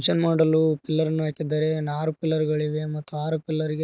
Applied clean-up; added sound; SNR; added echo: none; none; none; none.